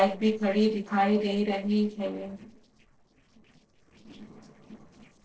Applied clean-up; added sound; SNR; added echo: neural separator model SepFormer DNS4.